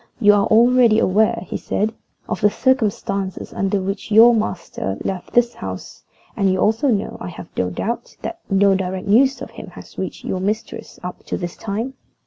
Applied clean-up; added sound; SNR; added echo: none; none; none; none.